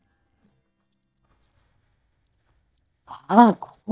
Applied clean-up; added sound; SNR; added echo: neural mask model DeepFilterNet 3.